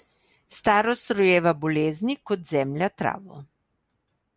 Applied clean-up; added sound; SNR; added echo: none; none; none; none.